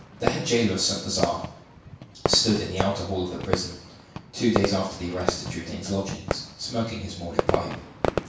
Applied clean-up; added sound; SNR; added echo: none; Fireworks; 3 dB; reverberation time 0.7 s.